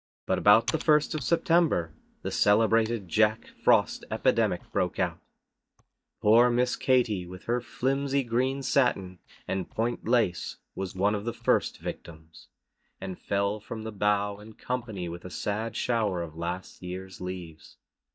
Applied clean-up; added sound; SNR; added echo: neural mask model DeepFilterNet 3.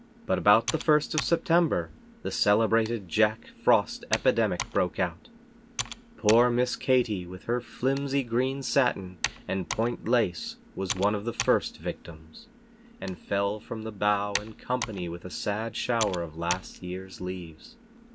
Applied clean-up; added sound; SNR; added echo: none; Computer keyboard; 13 dB; none.